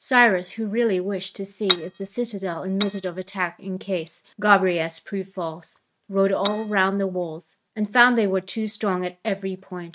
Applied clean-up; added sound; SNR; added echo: neural mask model RNNoise.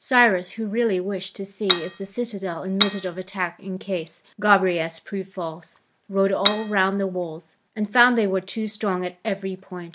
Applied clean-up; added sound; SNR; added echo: none; Cutlery, silverware / Dishes, pots, and pans; 3 dB; none.